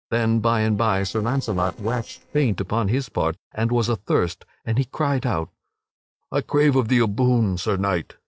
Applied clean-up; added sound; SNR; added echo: neural separator model SepFormer DNS4.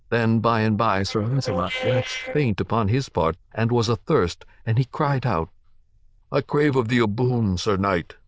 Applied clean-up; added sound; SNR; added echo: neural diffusion model UNIVERSE++.